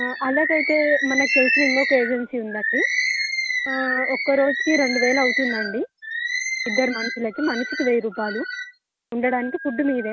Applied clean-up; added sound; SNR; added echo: none; Bird; 2 dB; none.